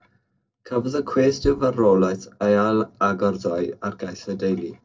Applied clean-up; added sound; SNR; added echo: neural separator model SepFormer DNS4.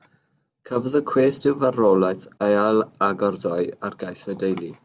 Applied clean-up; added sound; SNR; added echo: none; none; none; none.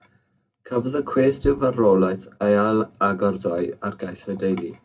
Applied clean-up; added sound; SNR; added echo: none; Bass drum; 18 dB; reverberation time 0.2 s.